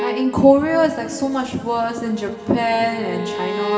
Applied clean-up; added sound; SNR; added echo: none; Bowed string instrument; 10 dB; reverberation time 2.2 s.